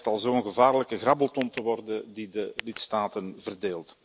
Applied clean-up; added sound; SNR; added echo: none; Tick; 19 dB; none.